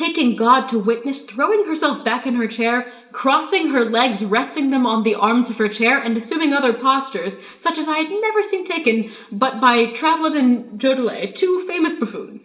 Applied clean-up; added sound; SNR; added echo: none; none; none; reverberation time 0.7 s.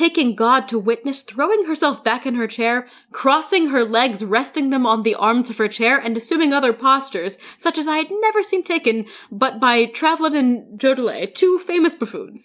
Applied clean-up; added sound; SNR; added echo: none; none; none; none.